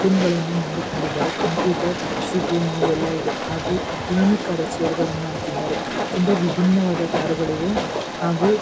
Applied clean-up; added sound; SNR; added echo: none; Train; 3 dB; none.